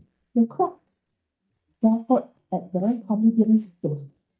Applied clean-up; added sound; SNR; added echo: neural mask model DeepFilterNet 3.